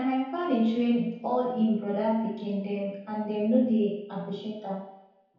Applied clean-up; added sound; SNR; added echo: none; none; none; reverberation time 0.8 s.